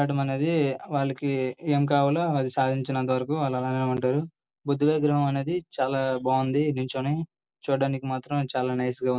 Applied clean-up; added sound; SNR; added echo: none; none; none; none.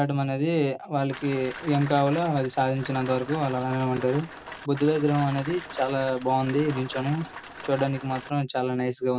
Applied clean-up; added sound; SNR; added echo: none; Rain; 14 dB; none.